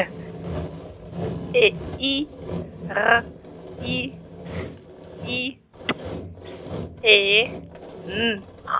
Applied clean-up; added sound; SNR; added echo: none; Sawing; 9 dB; none.